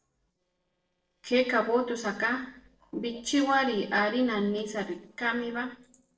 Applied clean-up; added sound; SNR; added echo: neural separator model SepFormer DNS4.